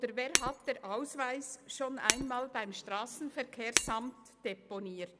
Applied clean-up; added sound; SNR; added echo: none; Shatter; 0 dB; none.